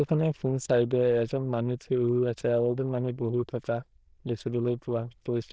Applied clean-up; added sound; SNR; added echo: neural diffusion model UNIVERSE++.